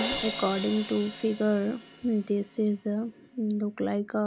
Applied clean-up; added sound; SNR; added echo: none; Crash cymbal; 11 dB; none.